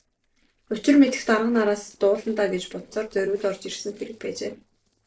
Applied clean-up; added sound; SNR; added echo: neural separator model SepFormer DNS4.